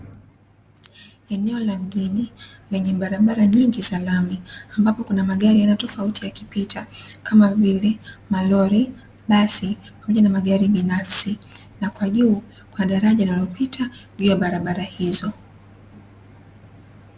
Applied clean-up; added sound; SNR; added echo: none; none; none; none.